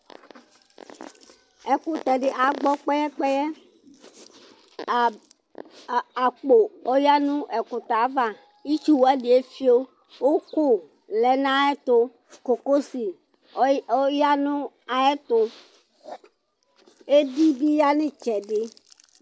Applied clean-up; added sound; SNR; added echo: none; none; none; none.